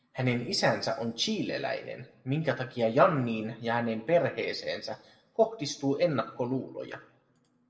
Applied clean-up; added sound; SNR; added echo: none; none; none; reverberation time 0.6 s.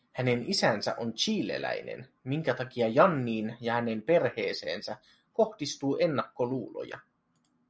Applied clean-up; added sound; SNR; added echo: none; none; none; none.